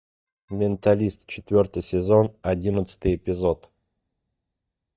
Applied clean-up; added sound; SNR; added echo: neural mask model DeepFilterNet 3.